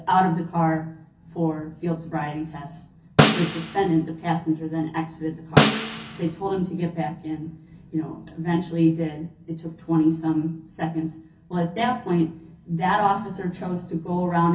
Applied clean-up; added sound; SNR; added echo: none; Snare drum; -1 dB; reverberation time 0.3 s.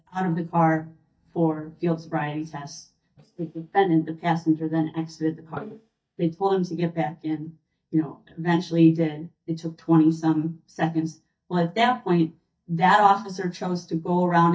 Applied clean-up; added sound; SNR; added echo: neural mask model DeepFilterNet 3.